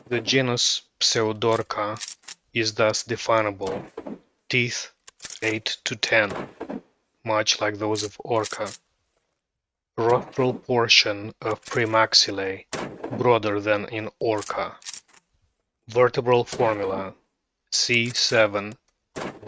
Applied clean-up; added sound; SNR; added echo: neural mask model RNNoise.